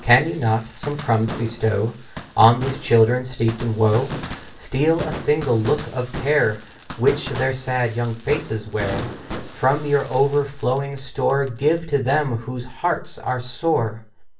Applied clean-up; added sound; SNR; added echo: none; Fireworks; 14 dB; reverberation time 0.3 s.